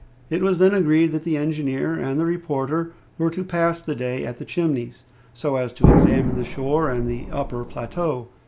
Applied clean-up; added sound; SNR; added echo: none; Explosion; -3 dB; none.